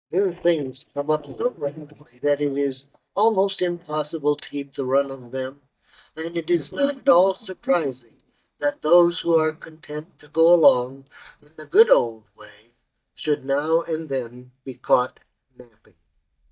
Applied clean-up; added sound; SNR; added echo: neural mask model DeepFilterNet 3.